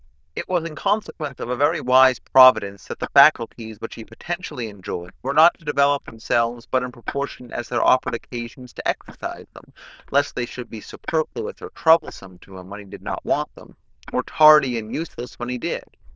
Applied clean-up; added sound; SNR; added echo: neural diffusion model UNIVERSE++.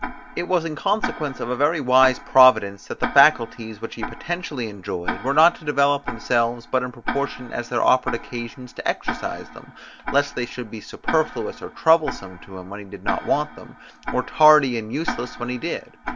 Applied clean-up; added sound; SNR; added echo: none; Tick-tock; 11 dB; none.